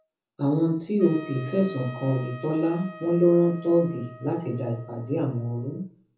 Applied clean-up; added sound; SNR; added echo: none; Trumpet; 20 dB; reverberation time 0.6 s.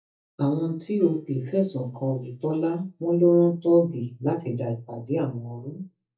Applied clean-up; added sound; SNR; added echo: neural mask model DeepFilterNet 3.